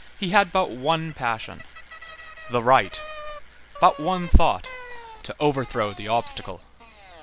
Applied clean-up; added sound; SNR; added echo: none; Bicycle; 18 dB; none.